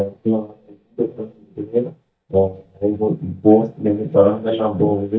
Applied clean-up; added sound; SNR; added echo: neural mask model DeepFilterNet 3.